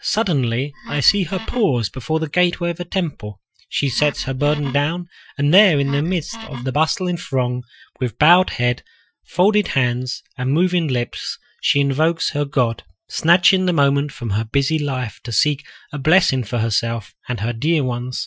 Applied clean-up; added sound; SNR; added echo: classical method Wiener filter.